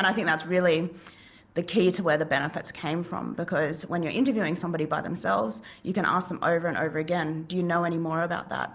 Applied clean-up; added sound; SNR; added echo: none; none; none; none.